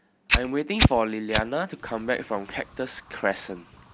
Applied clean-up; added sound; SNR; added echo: none; Fire; 1 dB; none.